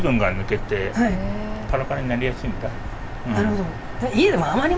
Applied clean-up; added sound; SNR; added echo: none; Bird vocalization, bird call, bird song; 6 dB; none.